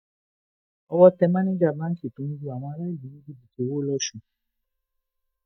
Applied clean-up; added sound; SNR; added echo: neural mask model DeepFilterNet 3.